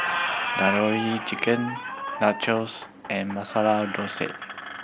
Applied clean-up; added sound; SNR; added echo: none; Squeak; 5 dB; none.